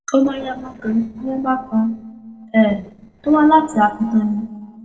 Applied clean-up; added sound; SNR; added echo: neural separator model SepFormer DNS4.